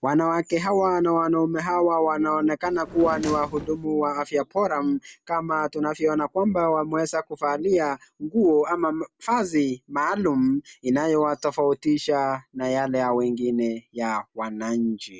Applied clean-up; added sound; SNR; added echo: none; Drawer open or close; 12 dB; none.